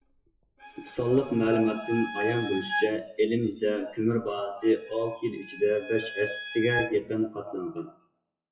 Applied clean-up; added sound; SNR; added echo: classical method WPE with log-MMSE.